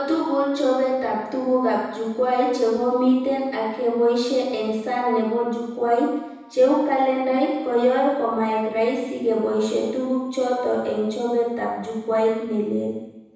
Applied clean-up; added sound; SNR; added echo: none; none; none; reverberation time 1.1 s.